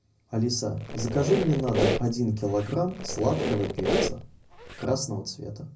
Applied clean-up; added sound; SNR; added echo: none; Squeak; 2 dB; reverberation time 0.4 s.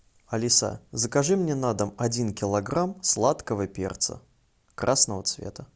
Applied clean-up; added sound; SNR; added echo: none; none; none; none.